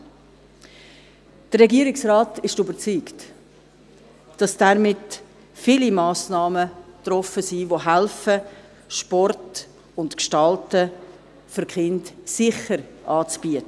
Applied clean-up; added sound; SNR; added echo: none; none; none; none.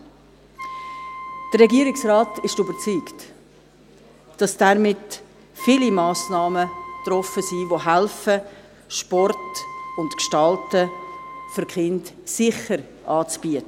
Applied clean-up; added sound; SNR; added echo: none; Wind instrument, woodwind instrument; 14 dB; none.